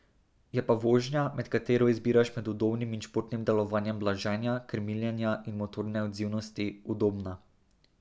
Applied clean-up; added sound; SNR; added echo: none; none; none; none.